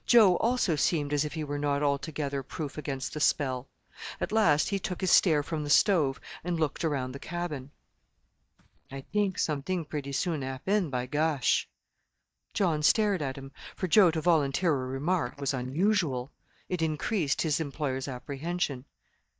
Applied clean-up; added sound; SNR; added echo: neural mask model DeepFilterNet 3.